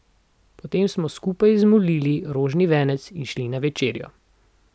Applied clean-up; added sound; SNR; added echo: none; none; none; none.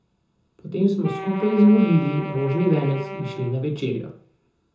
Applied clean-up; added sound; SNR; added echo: none; Wind instrument, woodwind instrument; 12 dB; reverberation time 0.6 s.